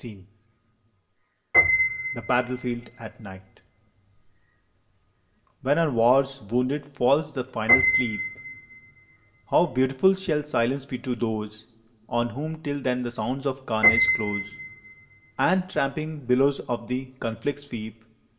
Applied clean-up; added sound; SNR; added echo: none; Piano; 4 dB; reverberation time 0.6 s.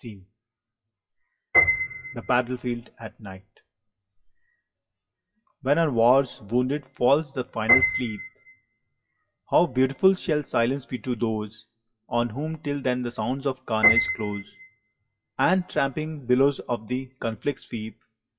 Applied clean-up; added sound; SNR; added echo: classical method WPE with log-MMSE.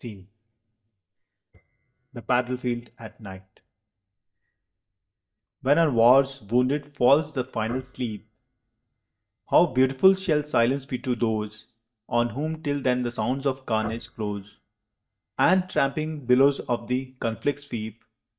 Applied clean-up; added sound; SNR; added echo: neural mask model DeepFilterNet 3.